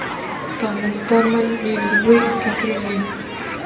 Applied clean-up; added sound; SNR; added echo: none; Human group actions; 4 dB; reverberation time 1.2 s.